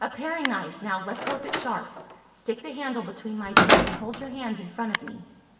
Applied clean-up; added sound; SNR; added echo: none; Slam; -4 dB; reverberation time 2.2 s.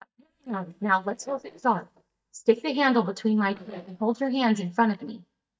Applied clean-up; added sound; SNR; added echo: neural mask model DeepFilterNet 3.